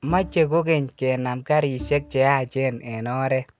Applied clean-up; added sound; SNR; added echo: none; Bowed string instrument; 19 dB; none.